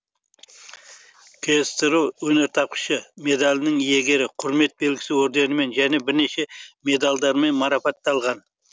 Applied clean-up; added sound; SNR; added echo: none; none; none; none.